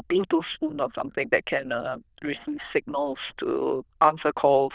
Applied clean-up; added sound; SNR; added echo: neural diffusion model UNIVERSE++.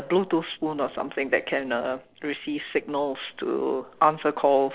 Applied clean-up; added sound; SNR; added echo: neural separator model SepFormer DNS4.